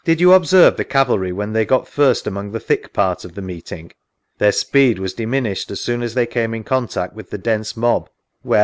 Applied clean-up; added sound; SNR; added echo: none; none; none; none.